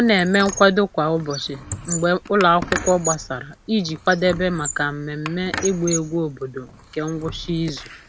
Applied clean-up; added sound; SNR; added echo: none; Squeak; 11 dB; none.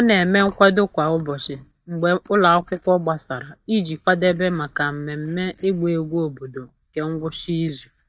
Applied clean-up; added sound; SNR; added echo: neural mask model DeepFilterNet 3.